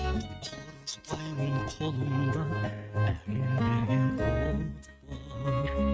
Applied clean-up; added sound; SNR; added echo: neural mask model RNNoise.